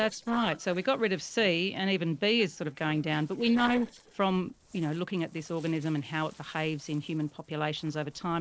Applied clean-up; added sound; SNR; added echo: neural separator model SepFormer DNS4.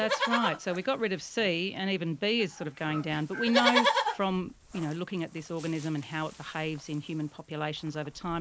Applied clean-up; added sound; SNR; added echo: none; Livestock, farm animals, working animals; 3 dB; none.